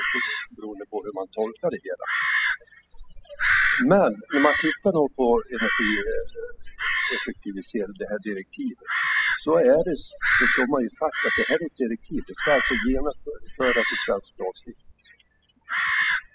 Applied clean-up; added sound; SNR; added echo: classical method spectral subtraction.